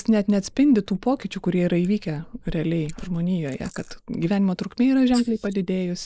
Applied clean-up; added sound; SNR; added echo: neural mask model Resemble Enhance denoiser.